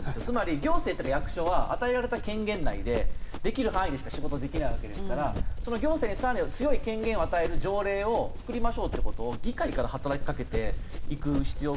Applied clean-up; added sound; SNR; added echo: none; Run; -2 dB; none.